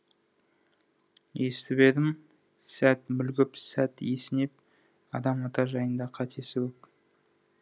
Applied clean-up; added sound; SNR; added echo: none; none; none; none.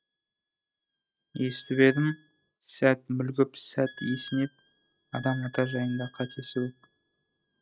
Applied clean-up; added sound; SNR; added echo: neural mask model RNNoise.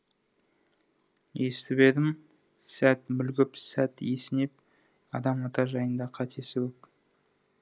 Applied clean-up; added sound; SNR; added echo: neural mask model Resemble Enhance denoiser.